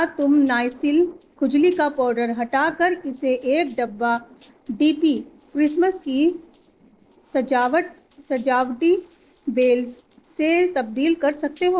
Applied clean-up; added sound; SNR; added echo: neural separator model SepFormer DNS4.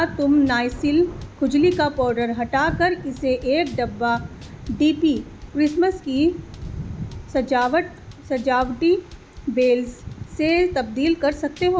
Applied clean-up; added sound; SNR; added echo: none; Thunder + Drum kit; 18 dB; none.